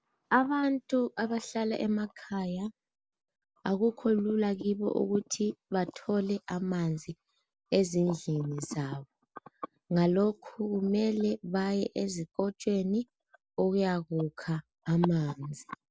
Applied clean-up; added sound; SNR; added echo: none; none; none; none.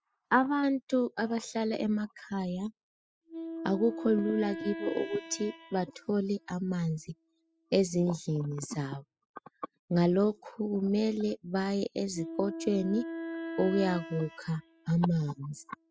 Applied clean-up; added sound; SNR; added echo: classical method spectral subtraction.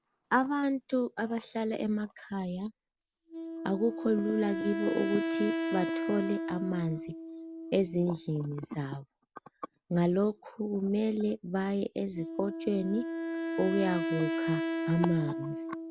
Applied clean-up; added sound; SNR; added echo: none; Wind instrument, woodwind instrument; 5 dB; none.